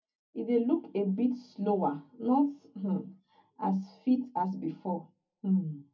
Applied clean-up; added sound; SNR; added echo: none; none; none; reverberation time 0.3 s.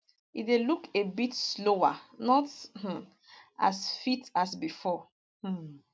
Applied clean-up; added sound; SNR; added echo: none; none; none; none.